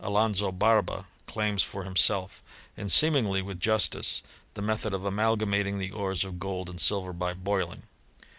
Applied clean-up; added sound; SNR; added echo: none; none; none; none.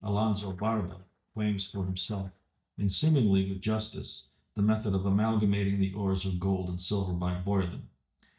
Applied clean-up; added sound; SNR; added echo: neural mask model DeepFilterNet 3.